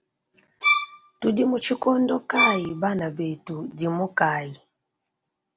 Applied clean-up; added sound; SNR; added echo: none; Bowed string instrument; 0 dB; none.